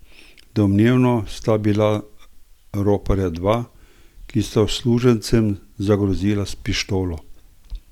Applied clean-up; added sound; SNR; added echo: none; none; none; none.